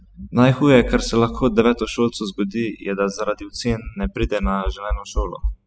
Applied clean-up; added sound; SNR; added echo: classical method spectral subtraction.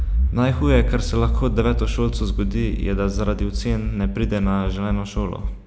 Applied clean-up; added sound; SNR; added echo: none; Accelerating, revving, vroom; 0 dB; none.